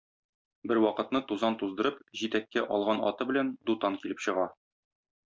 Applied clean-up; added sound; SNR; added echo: none; none; none; none.